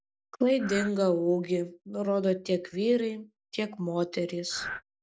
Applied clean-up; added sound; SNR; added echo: none; Breathing; 8 dB; none.